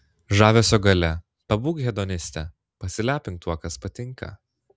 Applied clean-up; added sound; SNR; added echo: none; none; none; none.